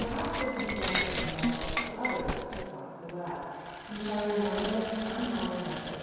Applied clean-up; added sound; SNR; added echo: none; Shatter; 0 dB; reverberation time 2.2 s.